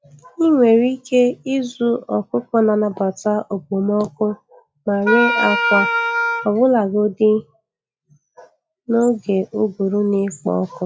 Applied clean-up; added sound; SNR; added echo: classical method log-MMSE.